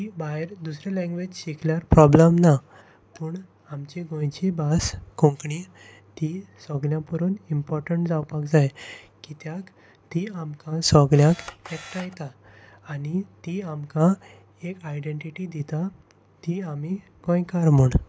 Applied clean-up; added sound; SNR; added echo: none; Camera; 18 dB; none.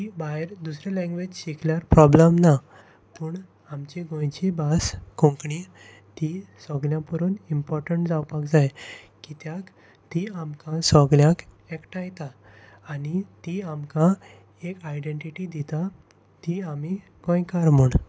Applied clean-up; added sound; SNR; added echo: none; none; none; none.